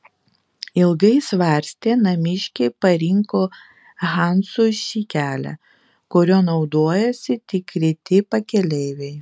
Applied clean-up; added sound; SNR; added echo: none; none; none; none.